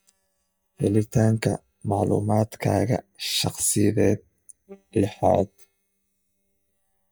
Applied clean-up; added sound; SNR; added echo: neural mask model DeepFilterNet 3.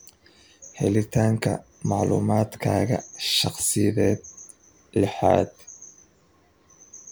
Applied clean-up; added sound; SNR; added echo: none; none; none; none.